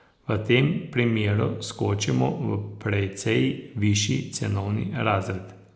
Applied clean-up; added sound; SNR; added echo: none; none; none; none.